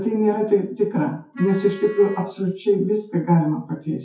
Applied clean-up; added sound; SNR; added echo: classical method WPE with log-MMSE.